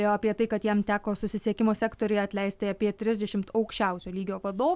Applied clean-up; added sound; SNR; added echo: none; none; none; none.